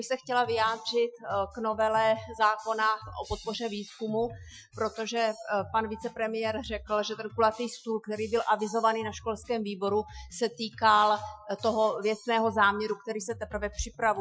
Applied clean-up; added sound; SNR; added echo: classical method Wiener filter.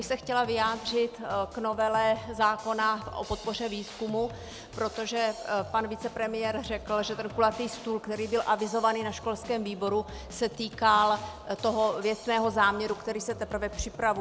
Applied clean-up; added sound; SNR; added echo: none; Drum kit; 17 dB; none.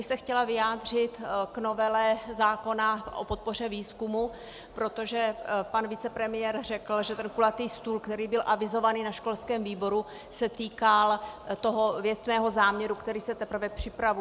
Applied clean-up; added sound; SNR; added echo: none; none; none; none.